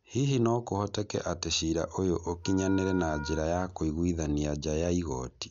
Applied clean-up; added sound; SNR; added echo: none; Wind instrument, woodwind instrument; 16 dB; none.